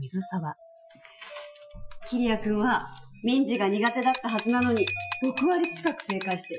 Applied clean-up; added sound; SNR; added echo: classical method Wiener filter.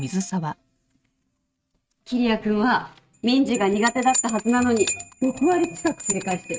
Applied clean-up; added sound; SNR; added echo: neural mask model RNNoise.